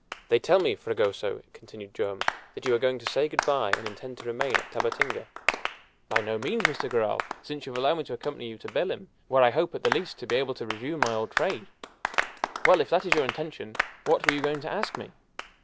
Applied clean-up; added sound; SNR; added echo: none; Applause; 5 dB; none.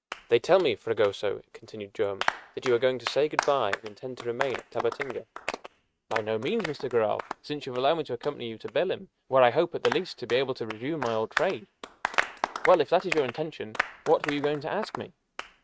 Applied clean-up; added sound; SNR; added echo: neural mask model RNNoise.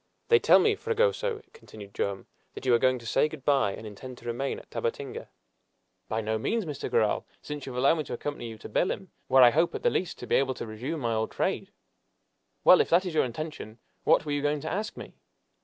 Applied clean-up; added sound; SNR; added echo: none; none; none; none.